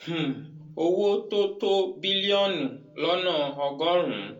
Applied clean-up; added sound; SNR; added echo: none; none; none; reverberation time 0.2 s.